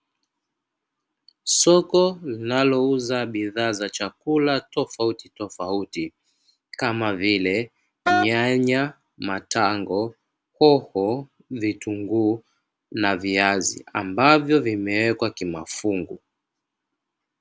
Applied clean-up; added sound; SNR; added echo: none; Wind instrument, woodwind instrument; 1 dB; none.